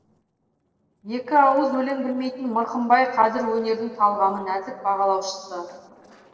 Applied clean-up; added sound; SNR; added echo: neural separator model SepFormer DNS4.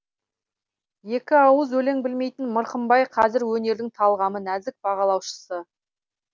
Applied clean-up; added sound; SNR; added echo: none; none; none; none.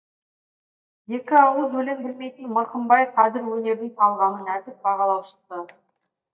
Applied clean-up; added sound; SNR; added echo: neural mask model DeepFilterNet 3.